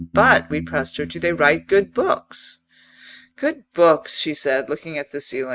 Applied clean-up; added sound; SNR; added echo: neural mask model RNNoise.